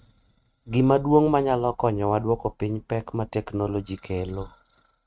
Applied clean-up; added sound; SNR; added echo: neural mask model RNNoise.